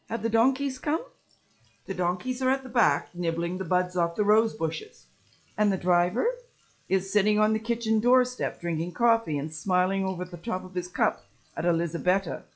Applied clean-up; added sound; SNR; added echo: classical method log-MMSE.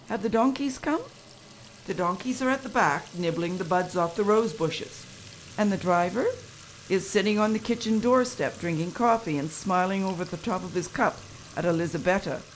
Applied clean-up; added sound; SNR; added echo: none; Bass guitar + Fill (with liquid) / Trickle, dribble / Sink (filling or washing); 20 dB; none.